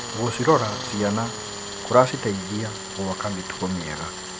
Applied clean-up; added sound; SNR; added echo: none; Tools; 8 dB; none.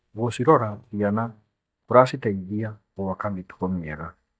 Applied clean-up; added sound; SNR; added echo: neural mask model DeepFilterNet 3.